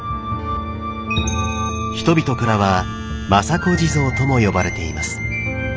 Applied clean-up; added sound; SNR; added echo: none; Keyboard (musical); 10 dB; none.